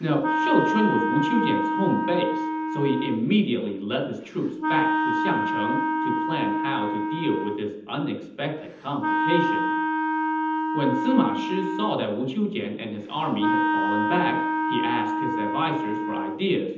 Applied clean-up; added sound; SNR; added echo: none; Wind instrument, woodwind instrument; 0 dB; reverberation time 0.8 s.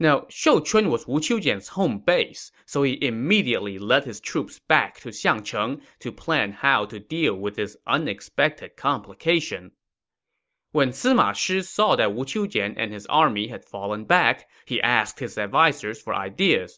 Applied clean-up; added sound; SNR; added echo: none; none; none; none.